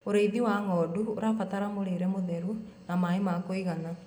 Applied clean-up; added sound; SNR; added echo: none; none; none; none.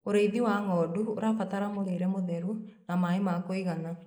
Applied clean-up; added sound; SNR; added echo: neural mask model Resemble Enhance denoiser.